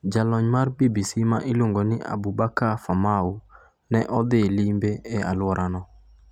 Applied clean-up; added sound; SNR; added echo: none; none; none; none.